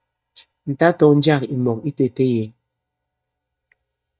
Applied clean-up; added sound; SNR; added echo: neural mask model DeepFilterNet 3.